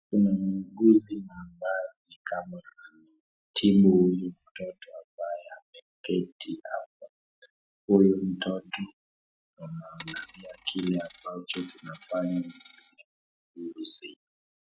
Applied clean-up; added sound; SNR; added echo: classical method Wiener filter.